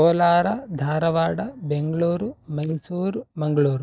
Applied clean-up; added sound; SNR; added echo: neural mask model DeepFilterNet 3.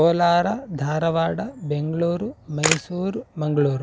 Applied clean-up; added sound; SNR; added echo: none; Camera; 7 dB; none.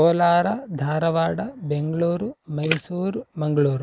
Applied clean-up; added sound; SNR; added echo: neural mask model Resemble Enhance denoiser.